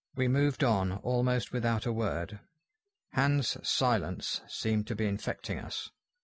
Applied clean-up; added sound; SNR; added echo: none; none; none; none.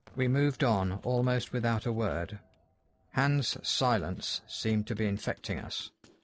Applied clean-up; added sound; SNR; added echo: neural separator model SepFormer DNS4.